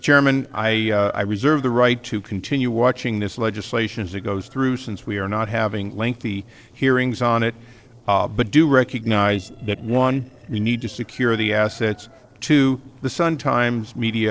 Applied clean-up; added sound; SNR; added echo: neural separator model SepFormer DNS4.